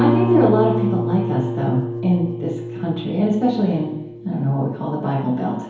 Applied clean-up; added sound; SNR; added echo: none; Guitar; 4 dB; reverberation time 2.2 s.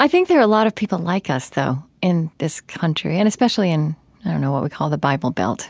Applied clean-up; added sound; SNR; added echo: none; none; none; none.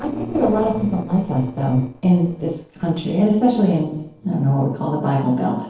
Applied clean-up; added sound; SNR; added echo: neural separator model SepFormer DNS4.